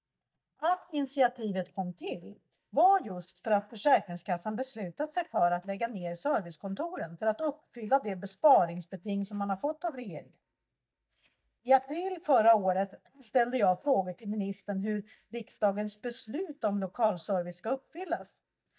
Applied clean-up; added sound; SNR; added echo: neural mask model DeepFilterNet 3.